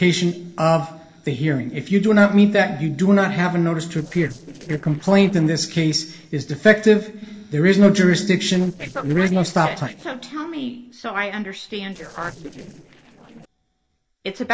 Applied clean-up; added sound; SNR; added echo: neural separator model SepFormer DNS4.